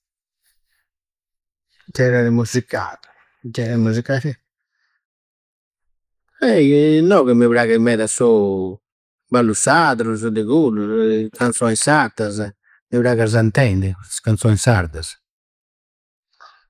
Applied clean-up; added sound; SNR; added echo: neural mask model Resemble Enhance denoiser.